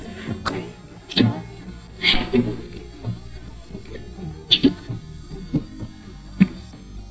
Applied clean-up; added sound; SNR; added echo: neural mask model DeepFilterNet 3.